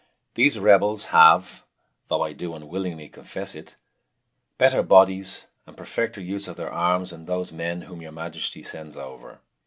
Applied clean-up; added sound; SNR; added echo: none; none; none; none.